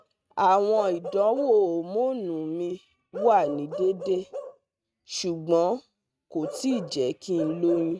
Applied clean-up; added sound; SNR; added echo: neural mask model RNNoise.